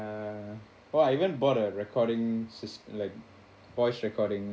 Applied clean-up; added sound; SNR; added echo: none; none; none; none.